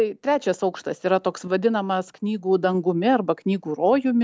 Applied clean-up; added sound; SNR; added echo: none; none; none; none.